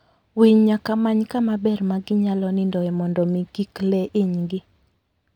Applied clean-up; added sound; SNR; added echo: none; none; none; none.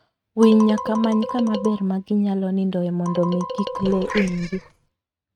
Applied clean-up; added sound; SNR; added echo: neural mask model RNNoise.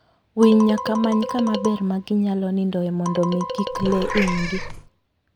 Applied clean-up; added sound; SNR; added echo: none; Meow / Purr + Marimba, xylophone; 7 dB; none.